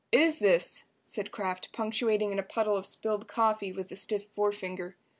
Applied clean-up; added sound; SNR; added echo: none; none; none; none.